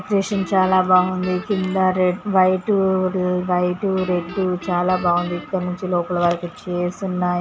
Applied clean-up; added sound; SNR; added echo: none; Guitar; 17 dB; none.